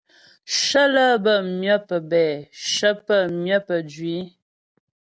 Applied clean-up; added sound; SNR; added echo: none; none; none; none.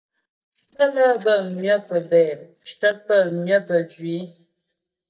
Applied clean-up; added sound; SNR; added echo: neural mask model DeepFilterNet 3.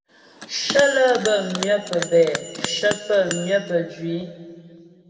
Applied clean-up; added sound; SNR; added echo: none; Bell; 10 dB; reverberation time 2.4 s.